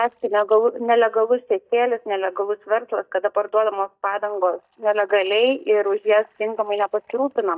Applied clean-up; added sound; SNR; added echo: neural mask model DeepFilterNet 3.